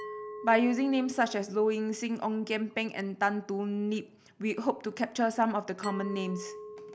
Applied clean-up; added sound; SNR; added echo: none; Glass; 16 dB; none.